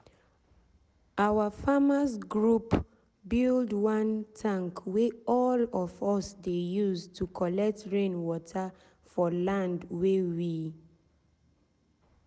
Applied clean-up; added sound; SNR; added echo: none; none; none; none.